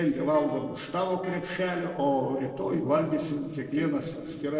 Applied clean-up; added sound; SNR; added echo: neural separator model SepFormer DNS4.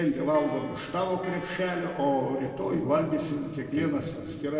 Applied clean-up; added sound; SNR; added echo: none; Bell; 16 dB; reverberation time 2.1 s.